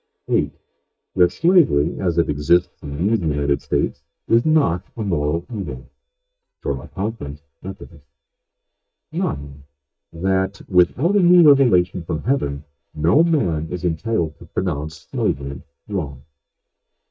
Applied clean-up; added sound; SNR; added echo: neural mask model DeepFilterNet 3.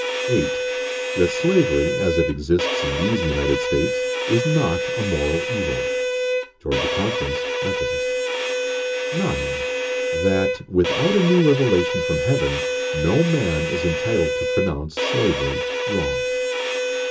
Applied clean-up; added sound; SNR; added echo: none; Bowed string instrument; 0 dB; reverberation time 0.2 s.